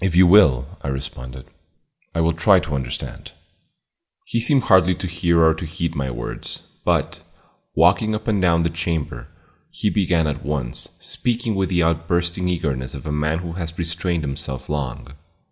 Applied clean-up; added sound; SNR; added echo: none; none; none; none.